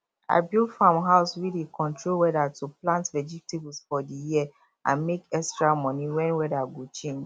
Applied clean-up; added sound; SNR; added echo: none; none; none; none.